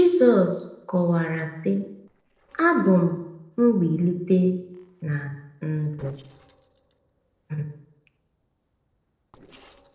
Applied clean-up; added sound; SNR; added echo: neural separator model SepFormer DNS4.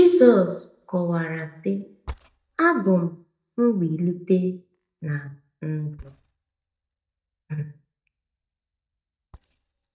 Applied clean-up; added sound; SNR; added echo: neural mask model DeepFilterNet 3.